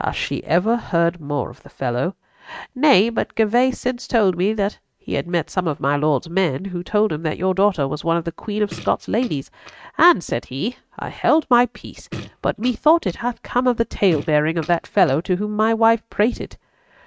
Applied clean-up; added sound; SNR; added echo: neural mask model RNNoise.